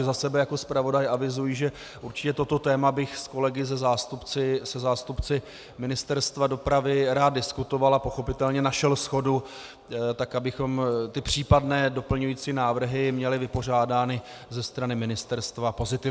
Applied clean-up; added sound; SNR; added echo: none; none; none; none.